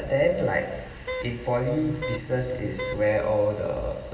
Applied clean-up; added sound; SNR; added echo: none; Wind instrument, woodwind instrument; 10 dB; reverberation time 2.6 s.